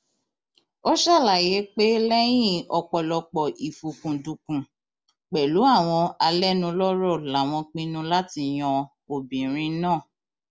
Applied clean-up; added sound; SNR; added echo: none; none; none; none.